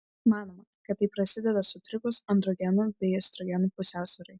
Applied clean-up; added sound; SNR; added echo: none; none; none; none.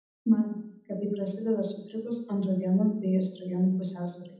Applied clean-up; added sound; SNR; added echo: none; none; none; reverberation time 0.8 s.